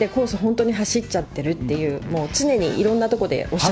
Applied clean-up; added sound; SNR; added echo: none; none; none; none.